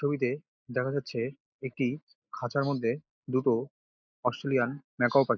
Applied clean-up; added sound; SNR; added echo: neural mask model Resemble Enhance denoiser.